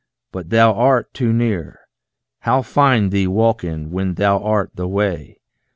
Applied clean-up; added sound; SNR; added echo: none; none; none; none.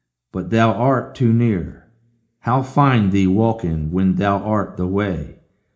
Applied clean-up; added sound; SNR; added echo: none; none; none; reverberation time 0.4 s.